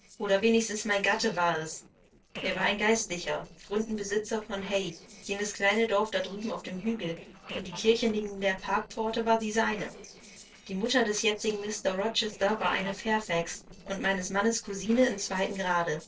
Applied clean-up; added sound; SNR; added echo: neural separator model SepFormer DNS4.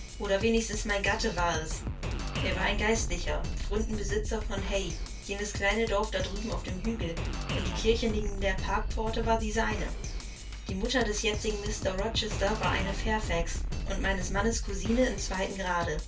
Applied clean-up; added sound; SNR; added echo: none; Drum kit; 2 dB; reverberation time 0.2 s.